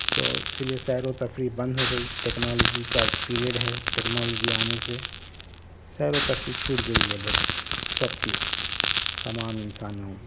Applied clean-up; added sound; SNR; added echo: none; Crackle; -2 dB; none.